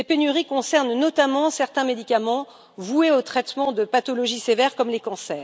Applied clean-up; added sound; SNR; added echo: none; none; none; none.